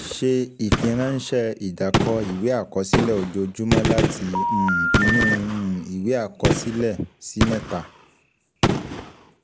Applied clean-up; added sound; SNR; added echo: none; Gunshot, gunfire + Telephone; 0 dB; none.